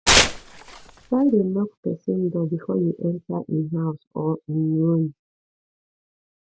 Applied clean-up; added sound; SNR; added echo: none; Tearing; -3 dB; none.